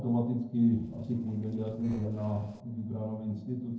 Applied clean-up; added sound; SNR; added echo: neural separator model SepFormer DNS4.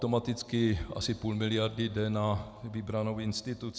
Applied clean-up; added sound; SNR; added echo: none; none; none; none.